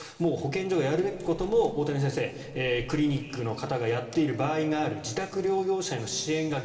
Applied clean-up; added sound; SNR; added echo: none; Bird; 18 dB; reverberation time 2.0 s.